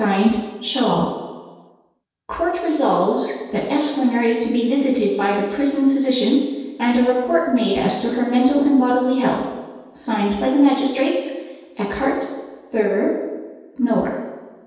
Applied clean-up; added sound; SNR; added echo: none; none; none; reverberation time 1.2 s.